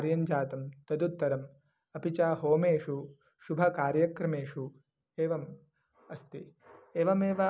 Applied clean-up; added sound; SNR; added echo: none; none; none; none.